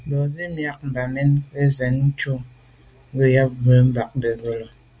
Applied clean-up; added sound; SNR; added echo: none; none; none; none.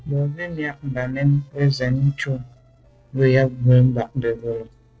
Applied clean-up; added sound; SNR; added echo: neural separator model SepFormer DNS4.